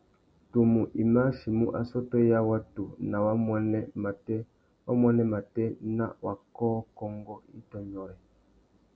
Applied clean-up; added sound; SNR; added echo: none; none; none; none.